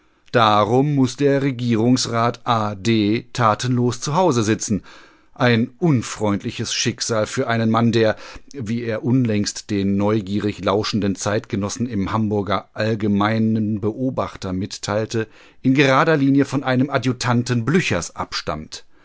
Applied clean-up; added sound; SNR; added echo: none; none; none; none.